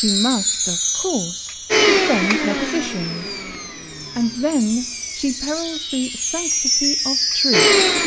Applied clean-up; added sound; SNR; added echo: none; Domestic sounds, home sounds + Wind chime; -4 dB; none.